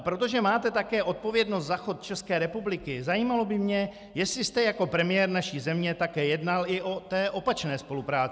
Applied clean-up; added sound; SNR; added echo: none; none; none; none.